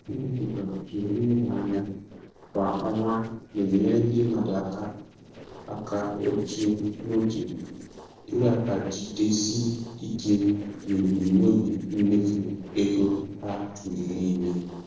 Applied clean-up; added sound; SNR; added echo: neural separator model SepFormer DNS4.